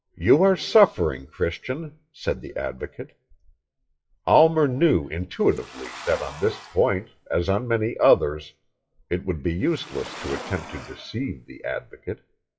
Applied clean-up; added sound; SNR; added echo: classical method WPE with log-MMSE.